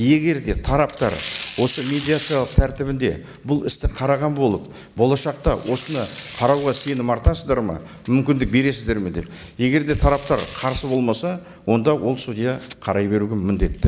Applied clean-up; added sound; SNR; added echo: none; Tearing; 17 dB; none.